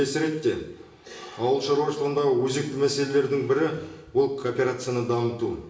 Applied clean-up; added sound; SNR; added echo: none; Bass guitar; 19 dB; reverberation time 0.7 s.